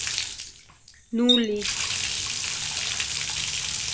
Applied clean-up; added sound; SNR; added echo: none; Water tap, faucet; -3 dB; none.